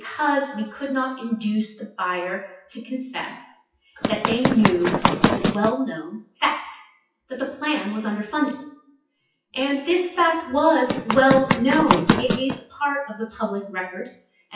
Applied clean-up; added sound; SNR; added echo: classical method WPE with log-MMSE.